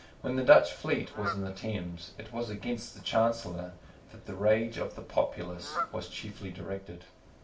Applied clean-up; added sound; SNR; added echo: none; Fowl; 14 dB; reverberation time 0.3 s.